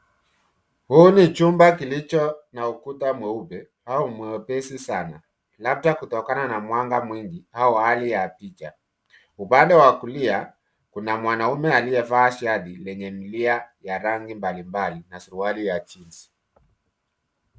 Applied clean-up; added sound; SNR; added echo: none; none; none; none.